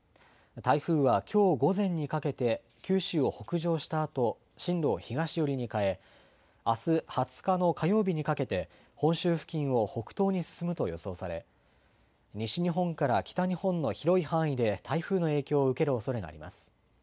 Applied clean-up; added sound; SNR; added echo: none; none; none; none.